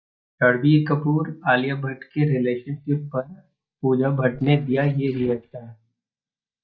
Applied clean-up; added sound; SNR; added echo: neural mask model DeepFilterNet 3.